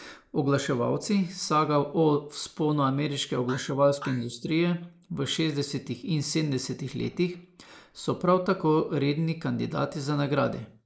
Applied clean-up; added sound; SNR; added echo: neural mask model Resemble Enhance denoiser.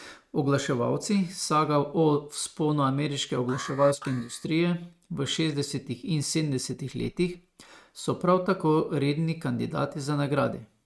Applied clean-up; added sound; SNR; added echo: neural mask model RNNoise.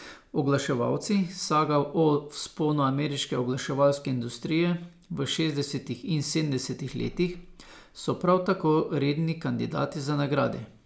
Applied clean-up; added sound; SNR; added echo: none; none; none; none.